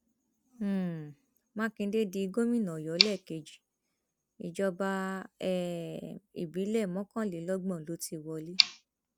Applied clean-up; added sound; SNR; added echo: none; Tick; 4 dB; none.